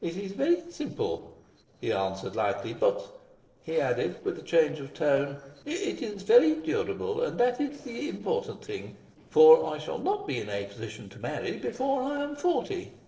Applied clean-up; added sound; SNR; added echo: neural separator model SepFormer DNS4.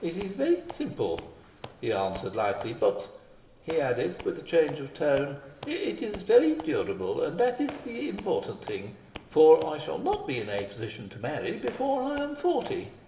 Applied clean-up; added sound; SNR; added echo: none; Squeak / Walk, footsteps; 19 dB; reverberation time 1.6 s.